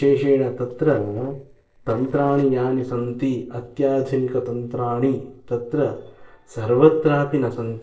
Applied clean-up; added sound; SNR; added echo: neural separator model SepFormer DNS4.